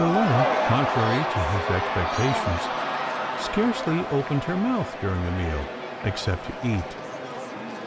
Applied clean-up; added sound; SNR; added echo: none; Crowd / Cheering; 1 dB; none.